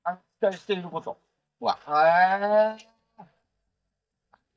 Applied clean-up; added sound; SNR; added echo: neural mask model DeepFilterNet 3.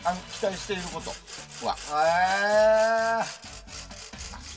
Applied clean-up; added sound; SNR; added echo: none; Sawing; 16 dB; reverberation time 2.0 s.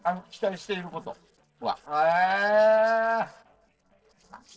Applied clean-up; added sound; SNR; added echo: neural separator model SepFormer DNS4.